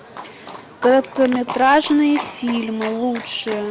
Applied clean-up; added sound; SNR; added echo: none; Livestock, farm animals, working animals; 14 dB; none.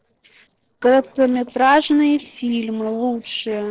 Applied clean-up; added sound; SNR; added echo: neural separator model SepFormer DNS4.